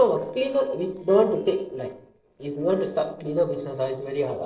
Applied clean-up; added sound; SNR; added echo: neural separator model SepFormer DNS4.